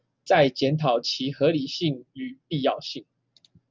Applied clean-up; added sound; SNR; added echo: none; none; none; none.